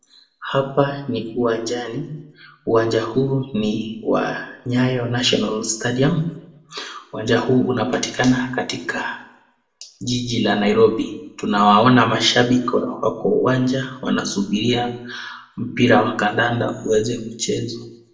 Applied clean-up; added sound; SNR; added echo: none; none; none; reverberation time 0.6 s.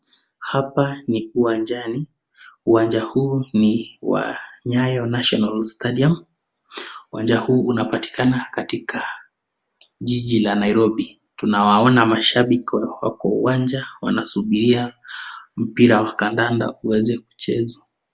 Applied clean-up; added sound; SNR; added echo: none; none; none; none.